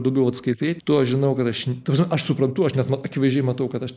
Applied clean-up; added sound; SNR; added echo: neural mask model Resemble Enhance denoiser.